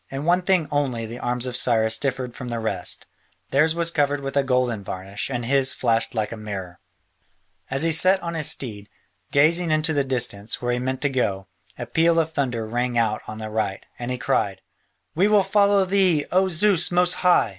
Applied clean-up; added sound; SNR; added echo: none; none; none; none.